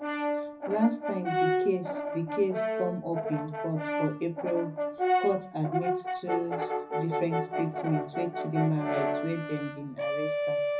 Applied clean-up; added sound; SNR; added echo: none; Brass instrument; -1 dB; reverberation time 0.4 s.